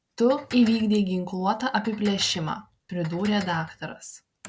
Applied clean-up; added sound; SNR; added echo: none; Dishes, pots, and pans; 19 dB; none.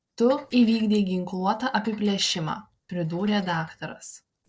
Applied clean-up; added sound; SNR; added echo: neural separator model SepFormer DNS4.